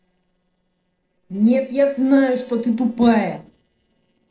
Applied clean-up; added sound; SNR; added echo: neural separator model SepFormer DNS4.